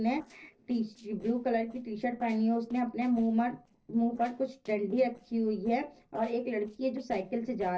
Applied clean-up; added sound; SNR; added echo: neural separator model SepFormer DNS4.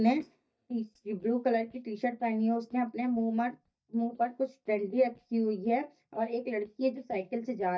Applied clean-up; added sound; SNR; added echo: neural mask model DeepFilterNet 3.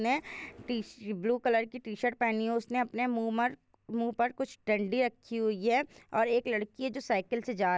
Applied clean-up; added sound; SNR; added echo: none; none; none; none.